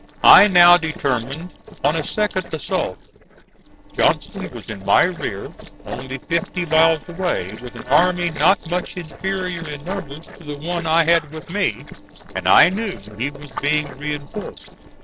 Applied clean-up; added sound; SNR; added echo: neural separator model SepFormer DNS4.